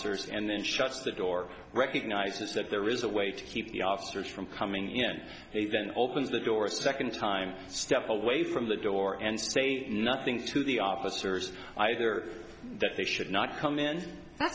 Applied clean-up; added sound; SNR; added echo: none; none; none; none.